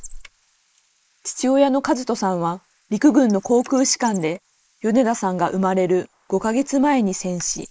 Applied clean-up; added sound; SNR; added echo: neural mask model Resemble Enhance denoiser.